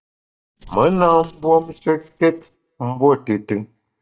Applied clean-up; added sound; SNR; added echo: neural mask model DeepFilterNet 3.